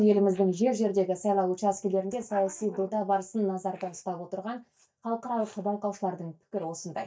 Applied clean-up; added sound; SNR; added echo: neural mask model DeepFilterNet 3.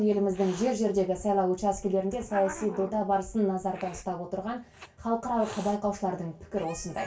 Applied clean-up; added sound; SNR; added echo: none; Hiss; 19 dB; reverberation time 0.2 s.